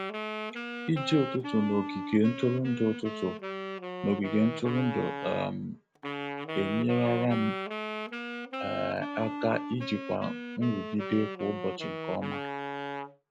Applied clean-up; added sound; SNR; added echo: none; Wind instrument, woodwind instrument; 6 dB; none.